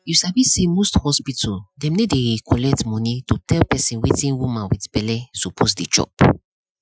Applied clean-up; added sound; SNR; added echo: classical method Wiener filter.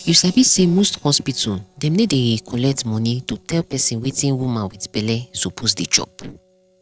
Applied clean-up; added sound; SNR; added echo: neural separator model SepFormer DNS4.